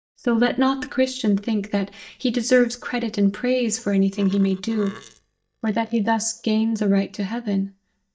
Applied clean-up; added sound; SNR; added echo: neural mask model DeepFilterNet 3.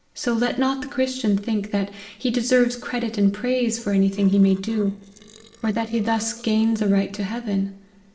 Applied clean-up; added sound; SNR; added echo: neural separator model SepFormer DNS4.